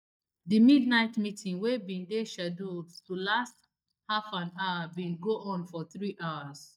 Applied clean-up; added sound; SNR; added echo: neural mask model DeepFilterNet 3.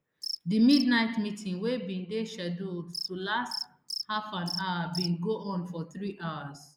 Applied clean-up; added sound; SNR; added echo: neural mask model Resemble Enhance denoiser.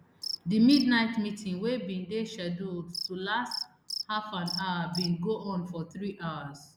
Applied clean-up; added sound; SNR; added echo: none; Cricket; 12 dB; none.